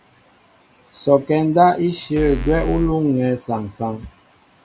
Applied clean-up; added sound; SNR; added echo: none; Bass drum / Keyboard (musical); 5 dB; none.